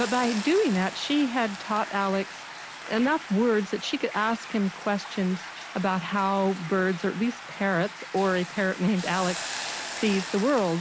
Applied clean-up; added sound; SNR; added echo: none; Stream + Hiss; 11 dB; none.